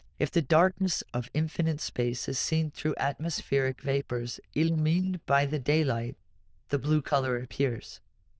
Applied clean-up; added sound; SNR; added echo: neural diffusion model UNIVERSE++.